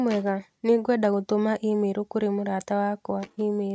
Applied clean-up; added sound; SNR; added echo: neural mask model RNNoise.